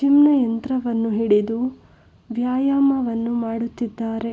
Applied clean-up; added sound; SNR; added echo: none; none; none; none.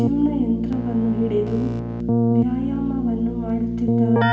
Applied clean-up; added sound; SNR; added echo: none; Keyboard (musical); -2 dB; reverberation time 0.9 s.